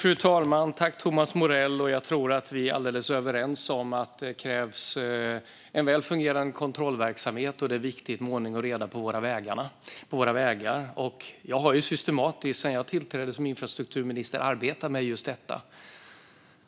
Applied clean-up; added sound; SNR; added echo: none; none; none; none.